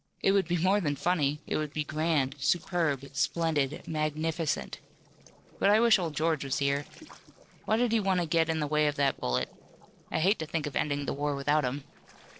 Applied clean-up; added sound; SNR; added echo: neural separator model SepFormer DNS4.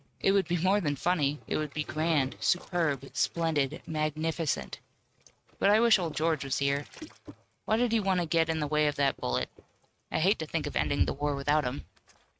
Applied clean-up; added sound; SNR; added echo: neural mask model RNNoise.